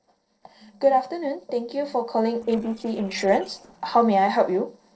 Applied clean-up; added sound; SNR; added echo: neural separator model SepFormer DNS4.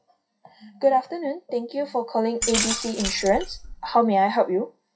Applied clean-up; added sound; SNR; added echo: classical method WPE with log-MMSE.